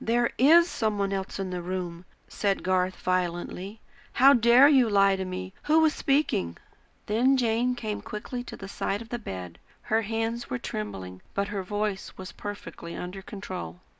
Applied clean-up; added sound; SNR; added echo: none; none; none; none.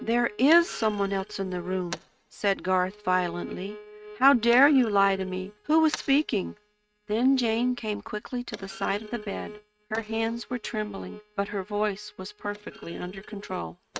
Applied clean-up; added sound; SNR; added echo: neural mask model RNNoise.